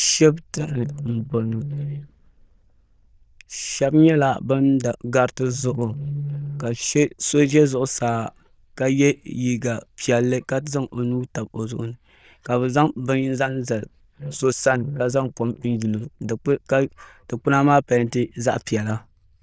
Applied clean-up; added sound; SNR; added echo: neural diffusion model UNIVERSE++.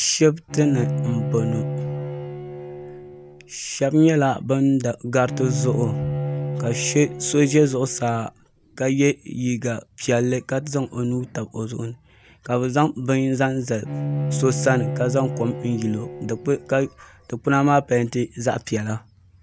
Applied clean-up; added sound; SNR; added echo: none; Bowed string instrument; 6 dB; none.